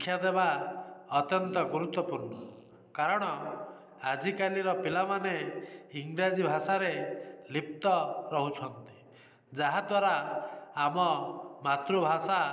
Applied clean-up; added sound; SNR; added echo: none; Fart; 20 dB; none.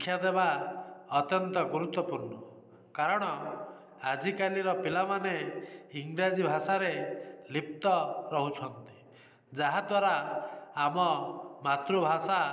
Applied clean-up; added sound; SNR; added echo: none; none; none; none.